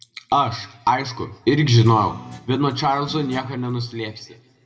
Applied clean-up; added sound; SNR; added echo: none; Guitar; 20 dB; reverberation time 1.2 s.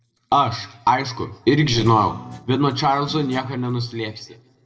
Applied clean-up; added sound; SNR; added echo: neural separator model SepFormer DNS4.